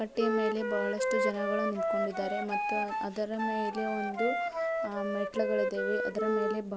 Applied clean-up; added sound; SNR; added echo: none; Wind instrument, woodwind instrument; -2 dB; none.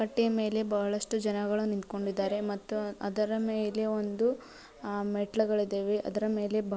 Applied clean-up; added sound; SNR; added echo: none; none; none; none.